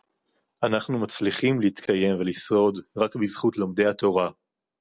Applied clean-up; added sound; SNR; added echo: none; none; none; none.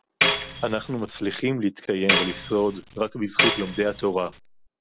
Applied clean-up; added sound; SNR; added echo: none; Tambourine; 1 dB; none.